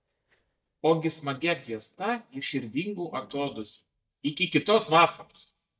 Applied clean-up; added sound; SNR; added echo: neural mask model DeepFilterNet 3.